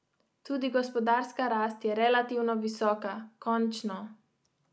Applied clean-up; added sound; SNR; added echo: none; none; none; none.